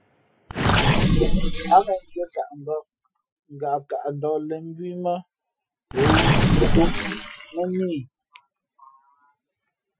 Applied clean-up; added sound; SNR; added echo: classical method Wiener filter.